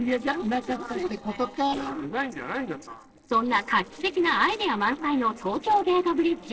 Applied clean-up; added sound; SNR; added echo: neural separator model SepFormer DNS4.